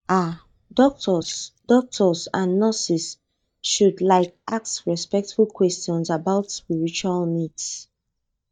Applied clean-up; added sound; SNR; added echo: neural mask model DeepFilterNet 3.